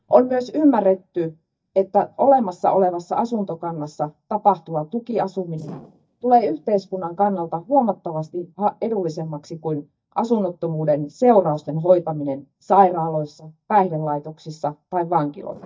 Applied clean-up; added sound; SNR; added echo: neural mask model DeepFilterNet 3.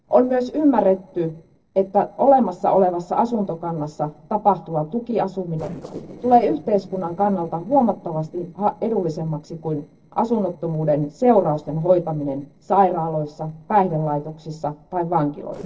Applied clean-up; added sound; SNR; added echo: neural separator model SepFormer DNS4.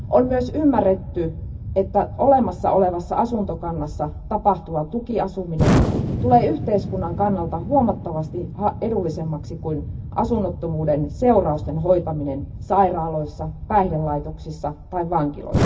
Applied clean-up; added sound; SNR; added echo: none; Explosion; 6 dB; reverberation time 0.4 s.